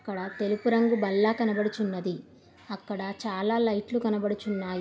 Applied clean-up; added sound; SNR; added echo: none; none; none; none.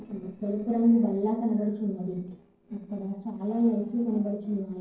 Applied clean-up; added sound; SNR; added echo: neural separator model SepFormer DNS4.